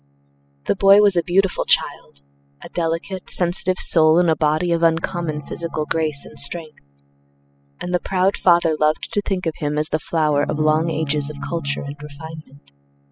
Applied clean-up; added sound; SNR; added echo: classical method spectral subtraction.